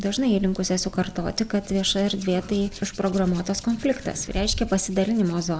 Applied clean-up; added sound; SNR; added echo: none; Hands; 16 dB; none.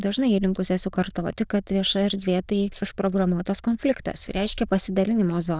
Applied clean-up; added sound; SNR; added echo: neural diffusion model UNIVERSE++.